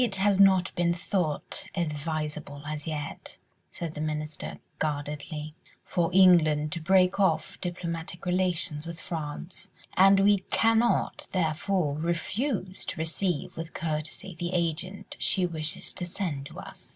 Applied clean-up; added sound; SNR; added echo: none; none; none; none.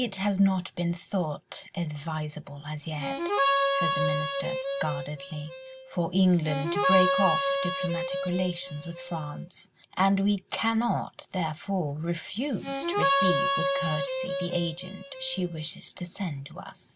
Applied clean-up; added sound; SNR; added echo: none; Harmonica; -1 dB; none.